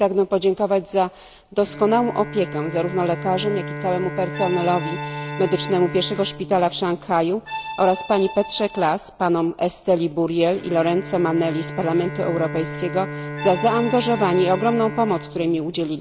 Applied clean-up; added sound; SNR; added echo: none; Accordion + Bowed string instrument; 11 dB; none.